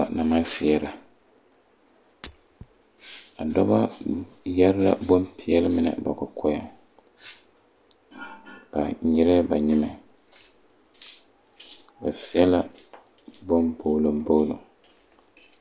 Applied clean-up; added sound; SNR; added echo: none; Shatter; 20 dB; none.